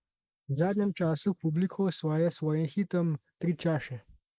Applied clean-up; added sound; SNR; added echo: neural mask model Resemble Enhance denoiser.